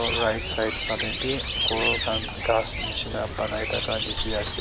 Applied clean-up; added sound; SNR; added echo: none; Bird; -2 dB; none.